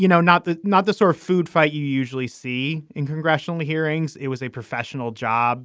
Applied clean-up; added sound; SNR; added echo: none; none; none; none.